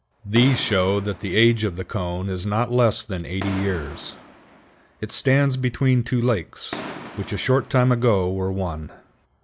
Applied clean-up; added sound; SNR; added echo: none; Fireworks; 17 dB; none.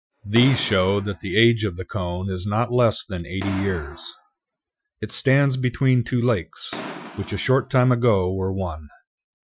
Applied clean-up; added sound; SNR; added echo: classical method Wiener filter.